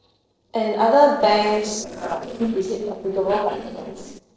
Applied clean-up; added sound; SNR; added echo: neural separator model SepFormer DNS4.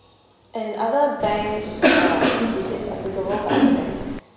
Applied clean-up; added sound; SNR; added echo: none; Cough; -4 dB; reverberation time 1.0 s.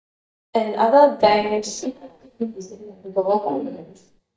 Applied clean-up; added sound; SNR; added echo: neural mask model DeepFilterNet 3.